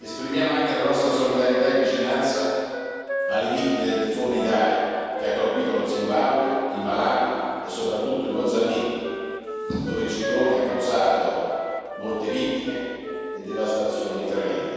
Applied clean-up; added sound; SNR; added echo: none; Wind instrument, woodwind instrument; 9 dB; reverberation time 2.1 s.